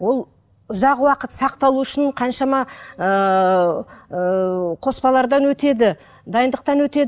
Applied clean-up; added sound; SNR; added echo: none; none; none; none.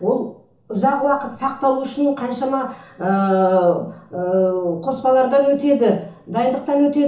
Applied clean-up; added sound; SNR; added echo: none; none; none; reverberation time 0.8 s.